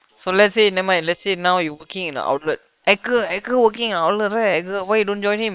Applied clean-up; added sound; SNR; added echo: neural separator model SepFormer WHAM!.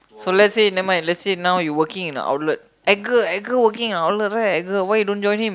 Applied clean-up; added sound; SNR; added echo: none; none; none; none.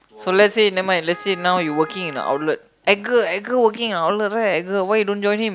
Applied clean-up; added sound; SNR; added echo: none; Wind instrument, woodwind instrument; 19 dB; none.